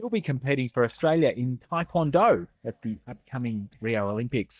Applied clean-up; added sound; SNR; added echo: neural mask model DeepFilterNet 3.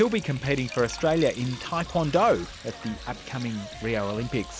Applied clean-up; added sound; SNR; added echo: none; Liquid; 18 dB; none.